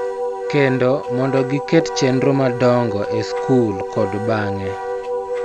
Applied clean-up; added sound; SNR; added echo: none; Wind instrument, woodwind instrument; 5 dB; none.